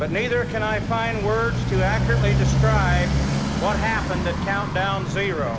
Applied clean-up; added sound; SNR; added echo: none; Motorcycle; -1 dB; none.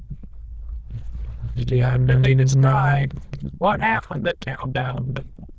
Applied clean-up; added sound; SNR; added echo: neural diffusion model UNIVERSE++.